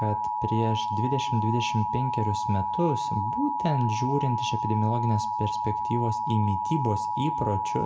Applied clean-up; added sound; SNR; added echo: none; Alarm; 1 dB; reverberation time 0.6 s.